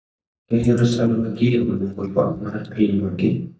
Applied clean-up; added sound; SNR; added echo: neural mask model DeepFilterNet 3.